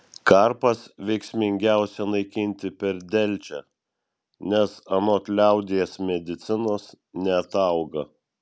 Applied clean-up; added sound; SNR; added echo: none; none; none; none.